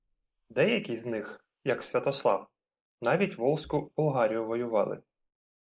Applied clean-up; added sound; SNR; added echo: neural mask model Resemble Enhance denoiser.